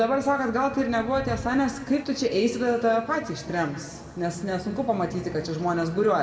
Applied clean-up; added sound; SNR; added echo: none; none; none; reverberation time 1.5 s.